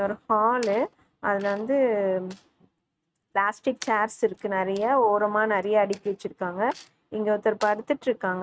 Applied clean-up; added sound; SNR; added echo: neural mask model RNNoise.